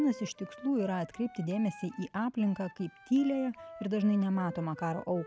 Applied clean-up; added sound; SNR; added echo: none; Wind instrument, woodwind instrument; 18 dB; none.